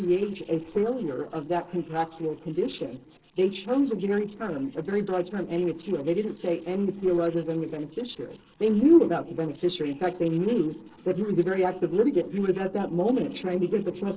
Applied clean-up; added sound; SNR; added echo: neural separator model SepFormer DNS4.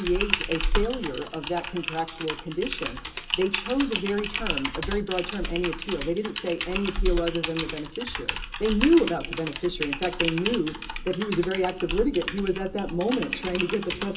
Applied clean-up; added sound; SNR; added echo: none; Typing; 4 dB; reverberation time 0.2 s.